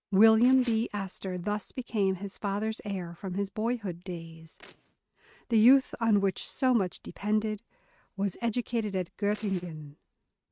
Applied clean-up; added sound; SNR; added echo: neural mask model RNNoise.